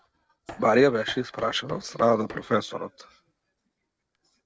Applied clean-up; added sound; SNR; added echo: neural separator model SepFormer DNS4.